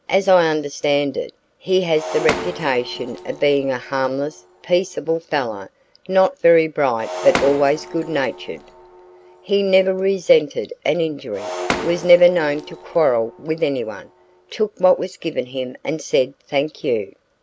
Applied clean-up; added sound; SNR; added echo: none; Shatter; 11 dB; none.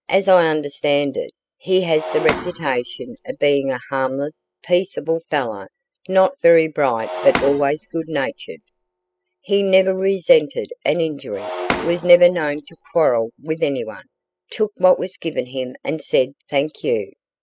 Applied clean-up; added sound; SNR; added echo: classical method spectral subtraction.